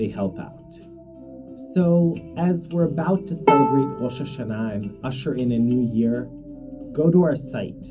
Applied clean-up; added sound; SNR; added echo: none; Bowed string instrument; 3 dB; reverberation time 0.4 s.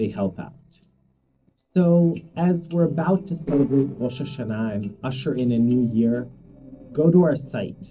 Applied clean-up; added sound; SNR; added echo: neural separator model SepFormer DNS4.